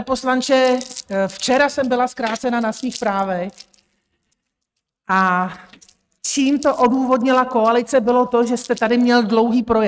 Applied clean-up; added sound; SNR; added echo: neural mask model RNNoise.